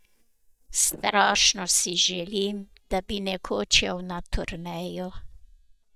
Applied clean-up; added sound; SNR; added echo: neural mask model DeepFilterNet 3.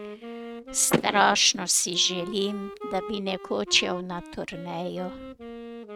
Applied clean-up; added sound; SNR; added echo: neural mask model RNNoise.